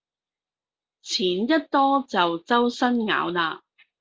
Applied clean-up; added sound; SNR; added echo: none; none; none; none.